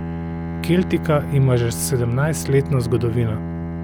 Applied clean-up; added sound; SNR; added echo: none; Bowed string instrument; 7 dB; none.